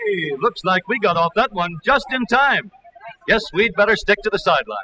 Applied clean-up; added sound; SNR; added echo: classical method spectral subtraction.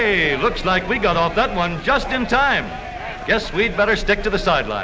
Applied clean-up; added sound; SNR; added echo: none; Bark; 17 dB; none.